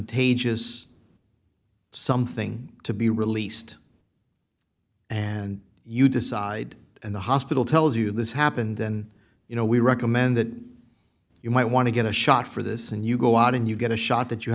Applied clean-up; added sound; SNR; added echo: none; none; none; none.